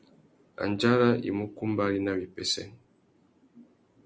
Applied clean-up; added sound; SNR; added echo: none; none; none; none.